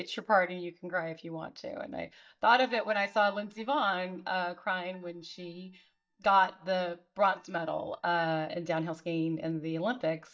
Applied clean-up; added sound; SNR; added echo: neural mask model DeepFilterNet 3.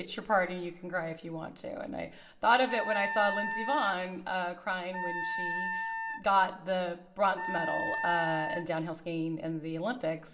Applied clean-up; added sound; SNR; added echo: none; Wind instrument, woodwind instrument; 4 dB; reverberation time 0.6 s.